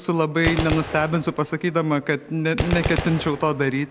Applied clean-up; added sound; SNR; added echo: none; Gunshot, gunfire; 7 dB; none.